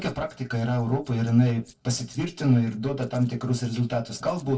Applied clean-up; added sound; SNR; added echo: neural separator model SepFormer DNS4.